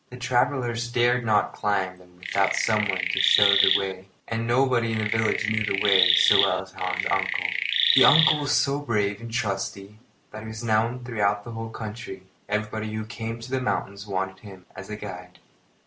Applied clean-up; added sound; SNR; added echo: none; Chirp, tweet; -2 dB; none.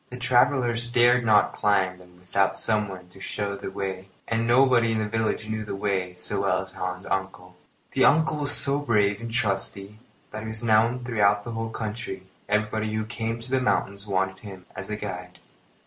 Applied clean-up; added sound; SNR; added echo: none; none; none; none.